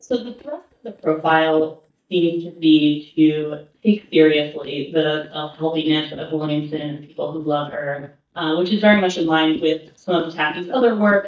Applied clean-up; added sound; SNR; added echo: neural mask model DeepFilterNet 3.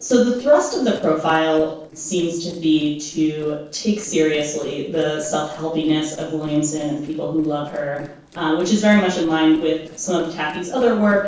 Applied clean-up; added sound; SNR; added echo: neural separator model SepFormer DNS4.